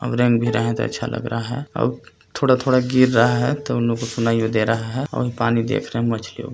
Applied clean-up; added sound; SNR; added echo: none; Plucked string instrument; 16 dB; none.